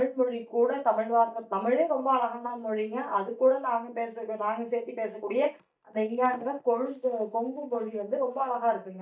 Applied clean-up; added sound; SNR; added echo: neural mask model DeepFilterNet 3.